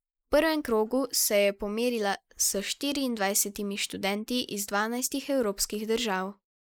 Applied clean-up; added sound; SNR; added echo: neural mask model Resemble Enhance denoiser.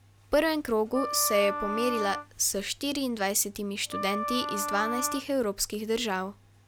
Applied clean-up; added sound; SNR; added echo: none; Wind instrument, woodwind instrument; 5 dB; none.